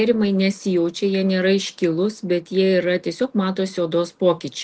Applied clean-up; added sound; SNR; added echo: none; none; none; none.